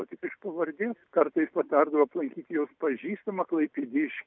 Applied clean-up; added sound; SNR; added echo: none; none; none; none.